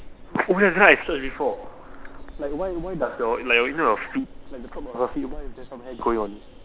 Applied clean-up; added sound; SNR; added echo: none; Train; 13 dB; none.